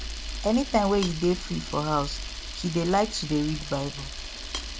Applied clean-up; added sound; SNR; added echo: none; Camera; 8 dB; none.